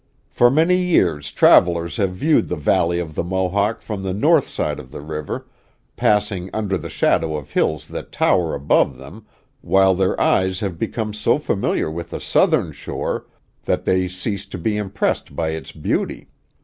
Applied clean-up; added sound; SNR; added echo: none; none; none; none.